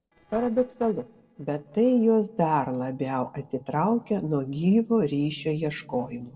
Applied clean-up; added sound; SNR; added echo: neural separator model SepFormer DNS4.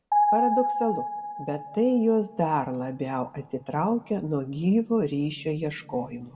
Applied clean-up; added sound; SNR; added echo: none; Piano; 2 dB; reverberation time 1.3 s.